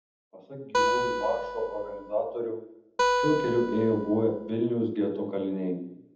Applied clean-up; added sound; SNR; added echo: none; Acoustic guitar; 1 dB; reverberation time 0.8 s.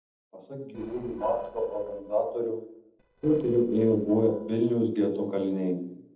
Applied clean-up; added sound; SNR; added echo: neural separator model SepFormer DNS4.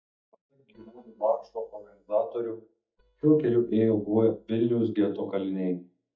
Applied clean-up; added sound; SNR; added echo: neural mask model DeepFilterNet 3.